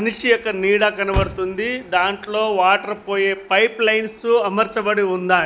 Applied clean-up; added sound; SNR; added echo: none; Motor vehicle (road); 15 dB; none.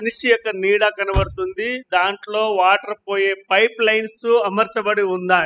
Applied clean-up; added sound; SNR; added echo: classical method spectral subtraction.